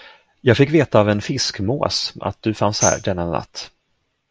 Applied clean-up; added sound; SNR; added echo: none; Tambourine; 9 dB; none.